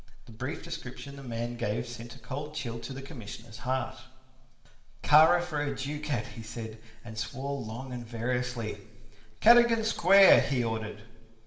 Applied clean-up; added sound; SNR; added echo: none; none; none; reverberation time 1.5 s.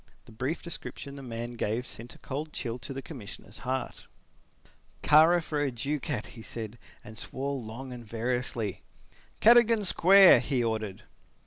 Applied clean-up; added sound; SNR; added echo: none; none; none; none.